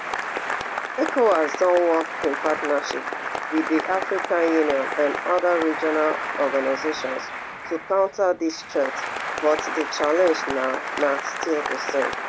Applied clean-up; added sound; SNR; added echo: none; Applause; 5 dB; none.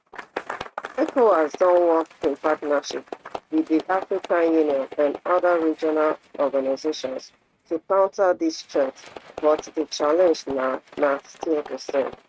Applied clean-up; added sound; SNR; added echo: neural mask model RNNoise.